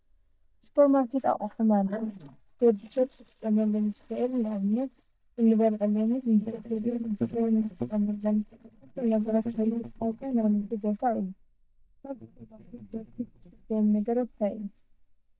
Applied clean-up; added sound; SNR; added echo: neural mask model DeepFilterNet 3.